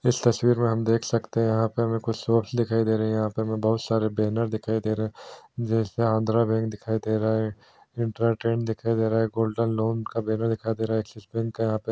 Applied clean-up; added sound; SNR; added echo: none; none; none; none.